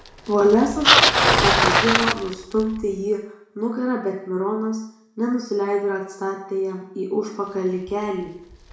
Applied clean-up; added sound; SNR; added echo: none; Bicycle; 0 dB; reverberation time 0.6 s.